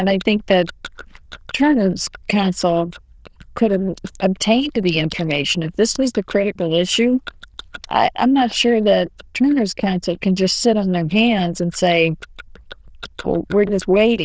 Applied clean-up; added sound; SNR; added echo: neural diffusion model UNIVERSE++.